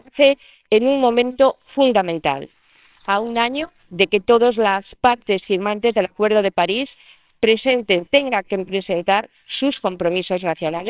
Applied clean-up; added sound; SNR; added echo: neural separator model SepFormer WHAMR!.